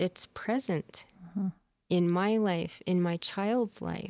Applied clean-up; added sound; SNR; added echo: none; none; none; none.